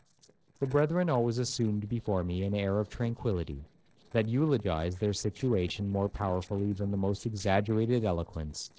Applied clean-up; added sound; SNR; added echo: neural separator model SepFormer DNS4.